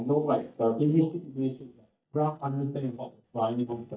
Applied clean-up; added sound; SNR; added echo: neural mask model DeepFilterNet 3.